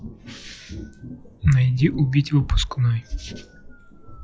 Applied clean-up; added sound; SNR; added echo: classical method log-MMSE.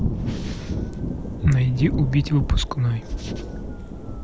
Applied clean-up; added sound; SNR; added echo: none; Thunder / Rain; 4 dB; none.